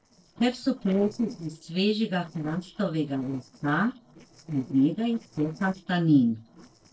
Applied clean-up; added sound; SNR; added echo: neural separator model SepFormer DNS4.